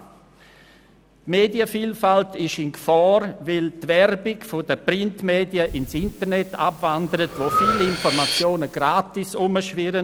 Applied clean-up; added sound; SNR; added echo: none; Breathing; 10 dB; none.